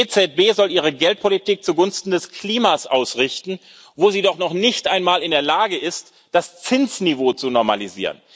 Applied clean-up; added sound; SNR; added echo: none; none; none; none.